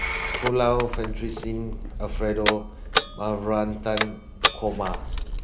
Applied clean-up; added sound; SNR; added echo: none; Telephone; 0 dB; none.